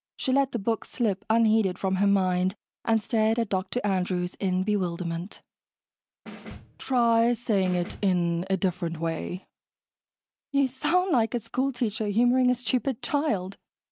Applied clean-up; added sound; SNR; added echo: none; Snare drum; 18 dB; none.